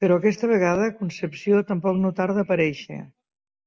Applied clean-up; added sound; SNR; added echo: none; none; none; none.